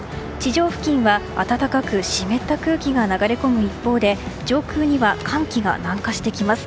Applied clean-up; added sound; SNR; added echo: none; none; none; none.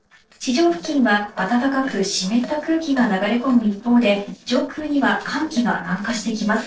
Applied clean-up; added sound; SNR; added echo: neural separator model SepFormer DNS4.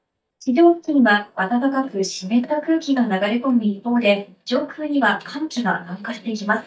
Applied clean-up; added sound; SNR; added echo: neural mask model DeepFilterNet 3.